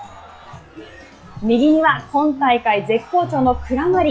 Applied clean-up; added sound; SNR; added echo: classical method log-MMSE.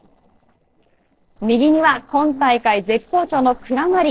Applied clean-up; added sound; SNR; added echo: neural separator model SepFormer DNS4.